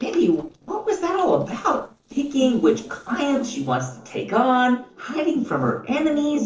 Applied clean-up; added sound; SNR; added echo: neural separator model SepFormer DNS4.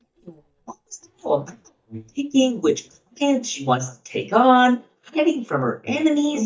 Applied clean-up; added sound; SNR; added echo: neural mask model DeepFilterNet 3.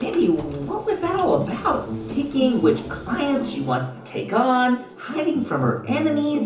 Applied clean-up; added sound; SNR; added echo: none; Subway, metro, underground; 20 dB; reverberation time 0.7 s.